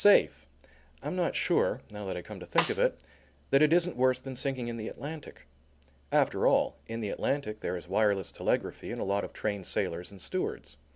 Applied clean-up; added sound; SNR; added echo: none; Snare drum; 4 dB; none.